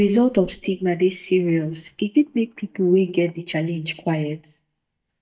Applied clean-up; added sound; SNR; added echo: neural mask model DeepFilterNet 3.